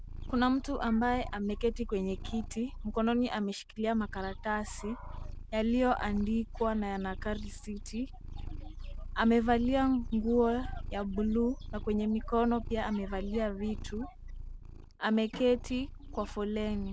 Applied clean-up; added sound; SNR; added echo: none; Purr; 9 dB; none.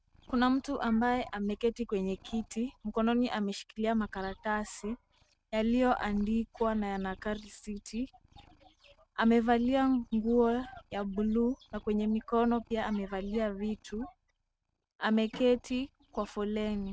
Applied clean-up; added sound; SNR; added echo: neural mask model RNNoise.